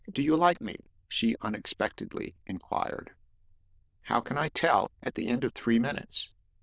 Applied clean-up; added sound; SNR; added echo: neural diffusion model UNIVERSE++.